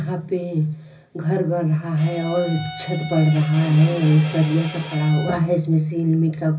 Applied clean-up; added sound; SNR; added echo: none; Bowed string instrument; 14 dB; reverberation time 0.4 s.